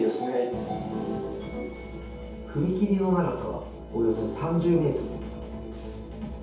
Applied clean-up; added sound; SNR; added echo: none; none; none; reverberation time 0.7 s.